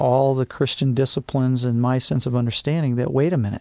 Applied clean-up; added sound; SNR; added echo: none; none; none; none.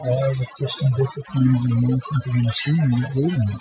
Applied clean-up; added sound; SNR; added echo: classical method Wiener filter.